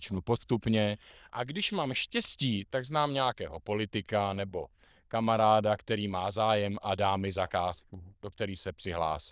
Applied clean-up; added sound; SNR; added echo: neural diffusion model UNIVERSE++.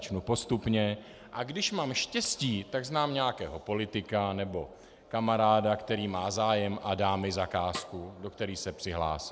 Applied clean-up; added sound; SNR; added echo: none; Snare drum; 16 dB; none.